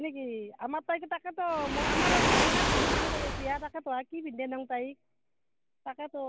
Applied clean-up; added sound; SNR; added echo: none; Waves, surf; -3 dB; none.